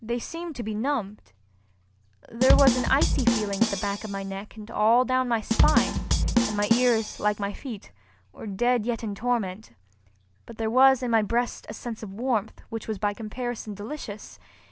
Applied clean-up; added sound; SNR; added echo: none; Drum kit; -3 dB; none.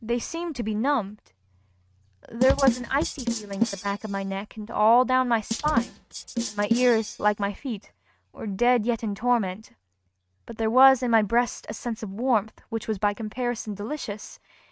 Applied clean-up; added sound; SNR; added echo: neural mask model RNNoise.